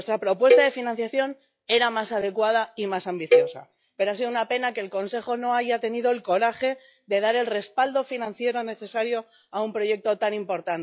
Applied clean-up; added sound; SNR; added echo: classical method log-MMSE.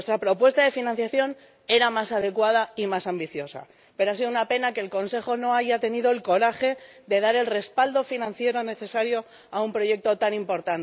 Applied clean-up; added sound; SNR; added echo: none; none; none; none.